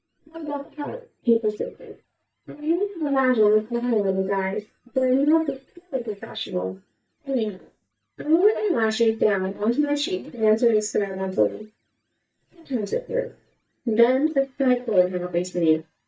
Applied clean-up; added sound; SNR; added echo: neural mask model DeepFilterNet 3.